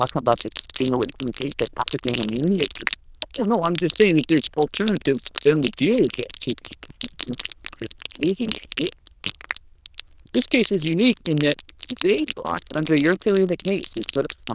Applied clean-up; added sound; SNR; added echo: neural diffusion model UNIVERSE++.